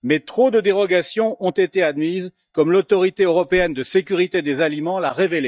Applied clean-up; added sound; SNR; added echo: neural mask model DeepFilterNet 3.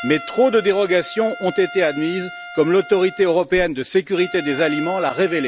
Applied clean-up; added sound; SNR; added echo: none; Trumpet; 15 dB; none.